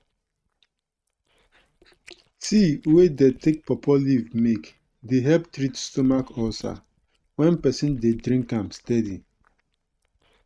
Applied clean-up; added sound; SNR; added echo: neural mask model RNNoise.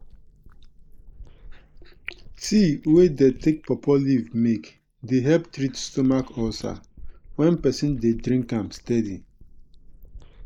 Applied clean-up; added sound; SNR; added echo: neural mask model Resemble Enhance denoiser.